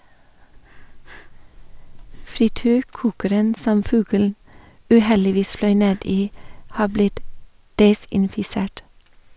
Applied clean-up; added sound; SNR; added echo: none; Breathing; 14 dB; none.